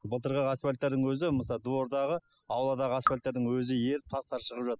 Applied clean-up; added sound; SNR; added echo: classical method spectral subtraction.